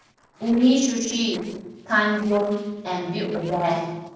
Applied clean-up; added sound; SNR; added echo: neural separator model SepFormer DNS4.